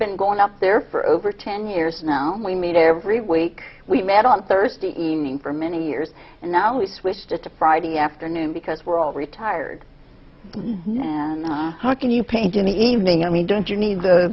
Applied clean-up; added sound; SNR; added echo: none; none; none; none.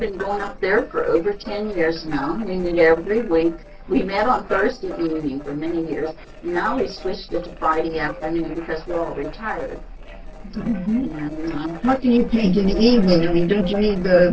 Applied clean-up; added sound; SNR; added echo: neural separator model SepFormer DNS4.